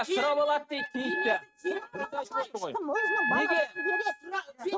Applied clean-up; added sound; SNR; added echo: neural mask model RNNoise.